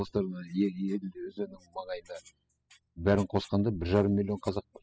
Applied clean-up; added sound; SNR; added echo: classical method spectral subtraction.